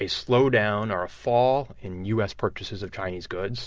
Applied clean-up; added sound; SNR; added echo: none; none; none; none.